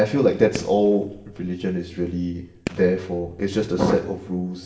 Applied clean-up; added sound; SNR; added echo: none; Fireworks; 17 dB; reverberation time 1.0 s.